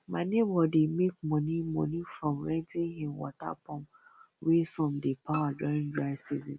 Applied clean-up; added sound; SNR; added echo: none; Bowed string instrument; 14 dB; none.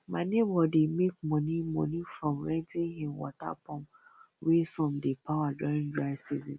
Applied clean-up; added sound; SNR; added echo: none; none; none; none.